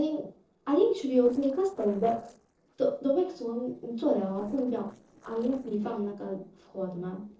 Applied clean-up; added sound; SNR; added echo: neural separator model SepFormer DNS4.